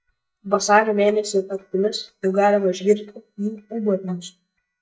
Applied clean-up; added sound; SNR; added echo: neural mask model DeepFilterNet 3.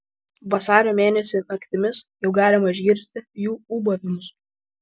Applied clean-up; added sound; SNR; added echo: none; none; none; none.